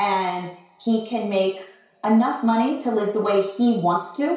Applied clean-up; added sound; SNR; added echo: none; none; none; reverberation time 0.6 s.